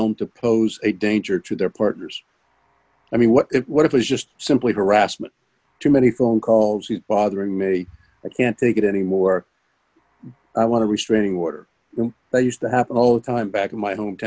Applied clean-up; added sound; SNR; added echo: none; none; none; none.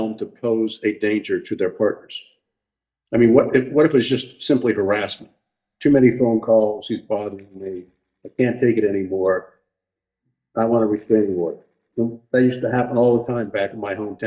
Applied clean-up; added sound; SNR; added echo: neural mask model DeepFilterNet 3.